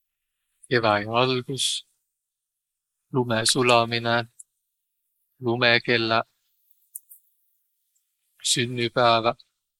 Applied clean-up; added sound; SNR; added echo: neural mask model Resemble Enhance denoiser.